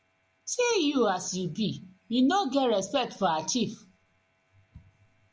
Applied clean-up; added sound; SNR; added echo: none; none; none; none.